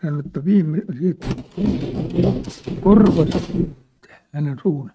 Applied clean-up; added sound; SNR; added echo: neural mask model RNNoise.